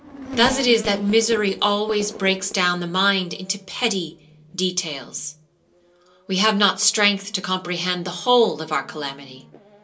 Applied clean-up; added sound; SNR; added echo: none; Race car, auto racing / Accelerating, revving, vroom; 16 dB; reverberation time 0.2 s.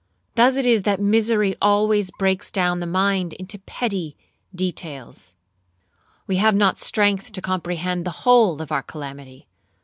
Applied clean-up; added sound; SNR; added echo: none; none; none; none.